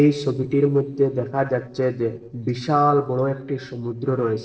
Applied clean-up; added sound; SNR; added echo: neural separator model SepFormer DNS4.